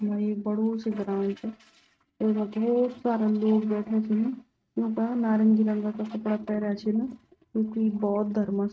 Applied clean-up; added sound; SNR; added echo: neural mask model RNNoise.